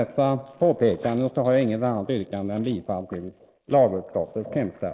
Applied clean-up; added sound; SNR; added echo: neural mask model Resemble Enhance denoiser.